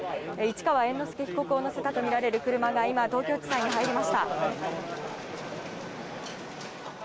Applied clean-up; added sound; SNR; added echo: none; none; none; none.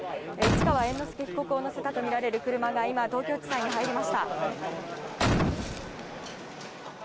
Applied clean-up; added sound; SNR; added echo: none; Boom; -2 dB; none.